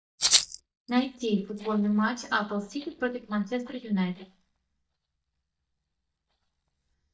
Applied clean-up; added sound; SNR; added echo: neural mask model DeepFilterNet 3.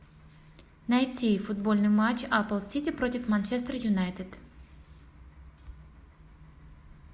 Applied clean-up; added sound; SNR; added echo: none; none; none; none.